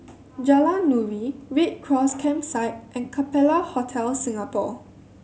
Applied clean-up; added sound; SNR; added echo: none; none; none; none.